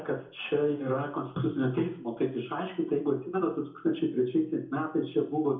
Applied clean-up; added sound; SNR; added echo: none; none; none; reverberation time 0.6 s.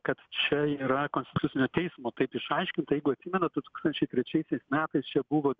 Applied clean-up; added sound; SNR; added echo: none; none; none; none.